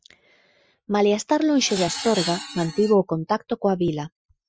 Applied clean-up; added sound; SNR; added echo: classical method Wiener filter.